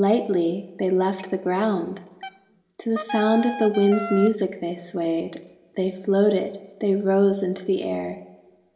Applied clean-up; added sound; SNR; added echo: none; Wind instrument, woodwind instrument; 9 dB; reverberation time 1.1 s.